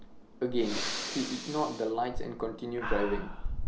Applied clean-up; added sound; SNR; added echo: none; Breathing; 1 dB; none.